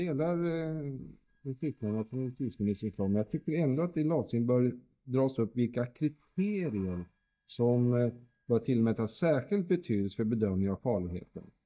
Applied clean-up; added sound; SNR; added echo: neural mask model DeepFilterNet 3.